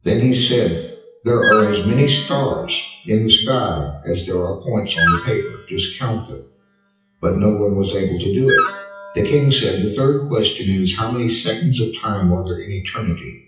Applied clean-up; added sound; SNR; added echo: classical method WPE with log-MMSE.